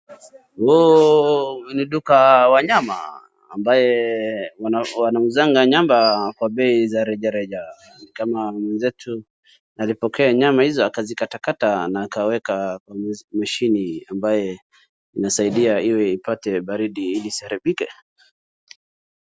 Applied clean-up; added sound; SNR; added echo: none; none; none; none.